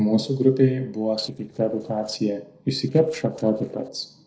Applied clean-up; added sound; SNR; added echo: neural separator model SepFormer DNS4.